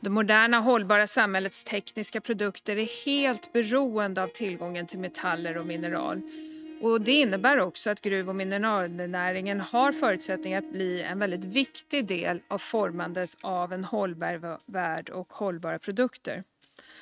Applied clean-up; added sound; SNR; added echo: neural mask model RNNoise.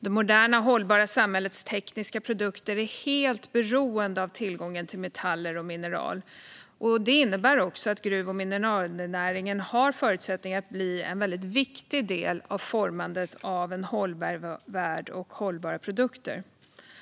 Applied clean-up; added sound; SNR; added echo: none; none; none; none.